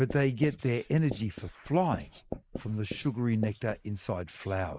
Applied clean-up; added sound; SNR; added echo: neural mask model Resemble Enhance denoiser.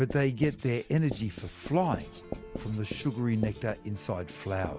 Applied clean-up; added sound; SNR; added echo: none; Writing; 12 dB; none.